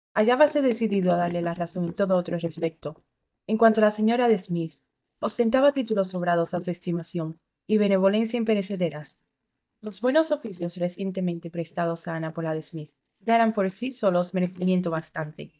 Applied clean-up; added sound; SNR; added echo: neural mask model DeepFilterNet 3.